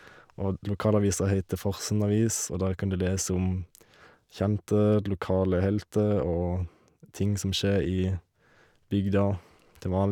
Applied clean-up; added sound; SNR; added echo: none; none; none; none.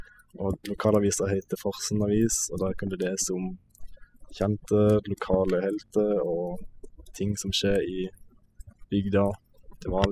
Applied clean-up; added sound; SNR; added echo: classical method spectral subtraction.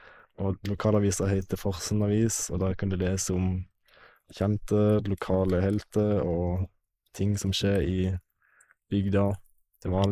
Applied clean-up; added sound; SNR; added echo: neural mask model Resemble Enhance denoiser.